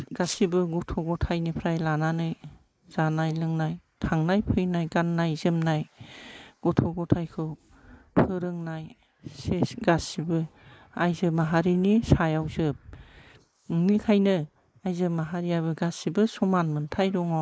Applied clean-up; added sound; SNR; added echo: neural mask model Resemble Enhance denoiser.